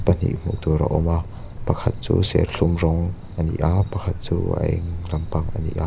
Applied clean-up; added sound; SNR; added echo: none; Cricket; 10 dB; none.